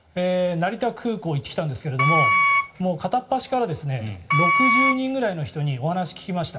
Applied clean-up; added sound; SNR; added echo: none; Wind instrument, woodwind instrument; -4 dB; reverberation time 1.4 s.